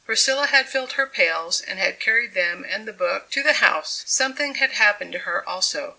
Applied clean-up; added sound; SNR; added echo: none; none; none; none.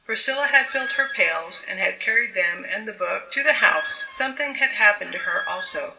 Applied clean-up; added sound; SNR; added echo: none; Squeak; 10 dB; reverberation time 2.3 s.